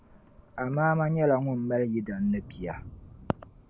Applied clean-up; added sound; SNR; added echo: none; Thunder; 20 dB; none.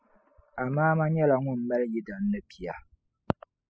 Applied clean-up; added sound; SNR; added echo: classical method spectral subtraction.